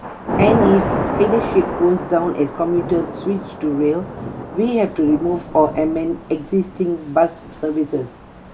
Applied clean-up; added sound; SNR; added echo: none; Thunder / Rain; 6 dB; none.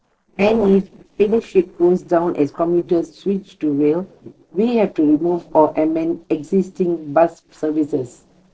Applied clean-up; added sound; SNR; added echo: neural separator model SepFormer DNS4.